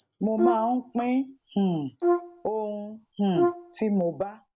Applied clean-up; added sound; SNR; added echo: none; Brass instrument; 2 dB; none.